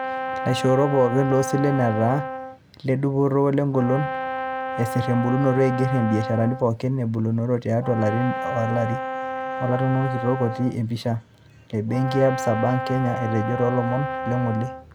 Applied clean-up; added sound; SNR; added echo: none; Brass instrument; 7 dB; none.